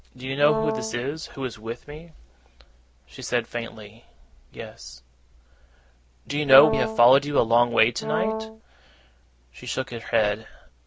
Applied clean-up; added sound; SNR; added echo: none; Brass instrument; 3 dB; none.